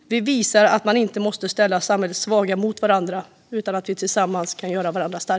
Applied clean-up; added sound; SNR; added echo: none; none; none; none.